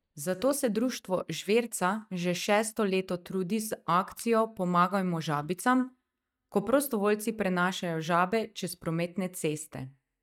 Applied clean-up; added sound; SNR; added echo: neural mask model DeepFilterNet 3.